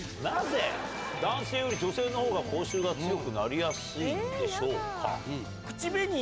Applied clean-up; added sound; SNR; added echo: none; Musical instrument; 15 dB; none.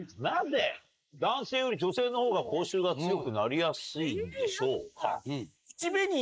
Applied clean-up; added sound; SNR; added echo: neural mask model Resemble Enhance denoiser.